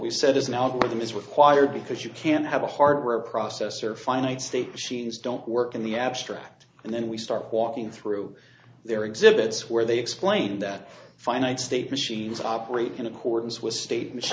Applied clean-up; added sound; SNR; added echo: none; none; none; none.